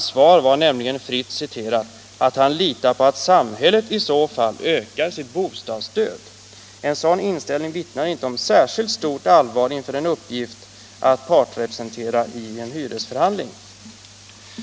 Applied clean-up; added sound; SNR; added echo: none; none; none; none.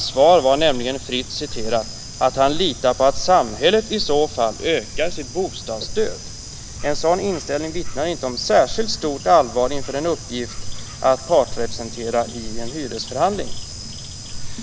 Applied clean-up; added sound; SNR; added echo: none; Bird / Insect; 8 dB; none.